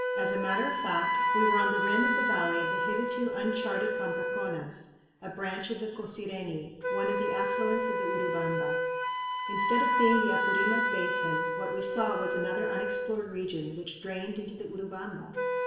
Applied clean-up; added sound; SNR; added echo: none; Wind instrument, woodwind instrument; -3 dB; reverberation time 1.0 s.